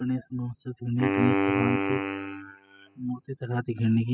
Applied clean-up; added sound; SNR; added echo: classical method spectral subtraction.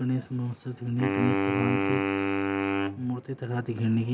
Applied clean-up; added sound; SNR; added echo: none; Wind instrument, woodwind instrument; -1 dB; none.